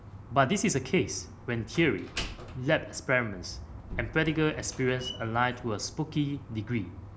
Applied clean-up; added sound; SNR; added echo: none; Slam; 12 dB; none.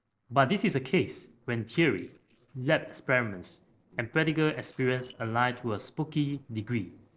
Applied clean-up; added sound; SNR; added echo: neural separator model SepFormer DNS4.